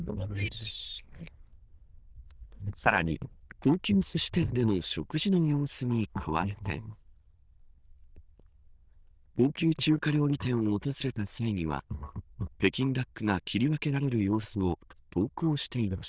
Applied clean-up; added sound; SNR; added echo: neural diffusion model UNIVERSE++.